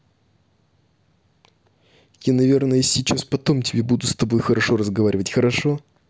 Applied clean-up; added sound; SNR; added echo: none; none; none; none.